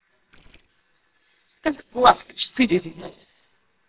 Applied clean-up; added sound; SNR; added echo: neural separator model SepFormer WHAMR!.